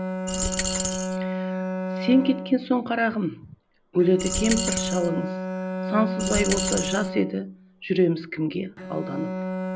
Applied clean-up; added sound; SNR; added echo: none; Bowed string instrument + Coin (dropping); 3 dB; none.